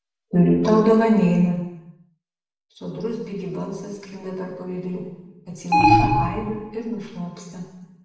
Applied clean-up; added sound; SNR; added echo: none; Alarm; -4 dB; reverberation time 0.9 s.